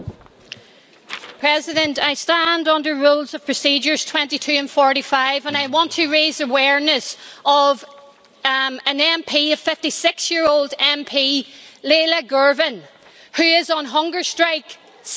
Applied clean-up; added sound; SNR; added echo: none; none; none; none.